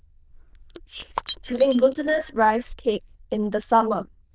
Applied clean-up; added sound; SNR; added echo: neural diffusion model UNIVERSE++.